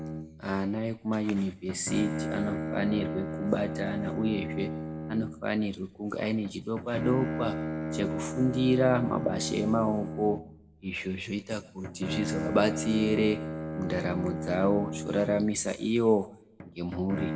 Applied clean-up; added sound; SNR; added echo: none; Bowed string instrument; 6 dB; reverberation time 0.6 s.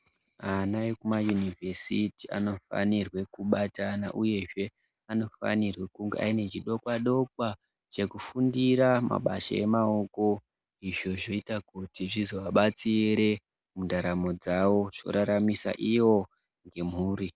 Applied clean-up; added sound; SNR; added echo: none; none; none; none.